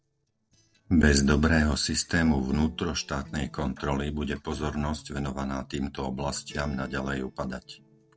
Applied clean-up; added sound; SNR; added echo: neural separator model SepFormer DNS4.